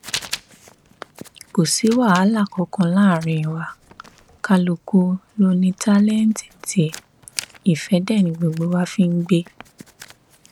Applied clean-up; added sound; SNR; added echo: none; Writing; 19 dB; none.